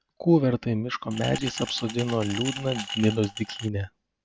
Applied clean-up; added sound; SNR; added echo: none; Glass; 10 dB; none.